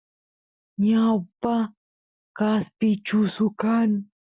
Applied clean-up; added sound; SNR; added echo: none; none; none; none.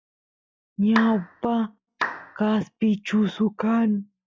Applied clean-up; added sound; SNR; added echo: classical method log-MMSE.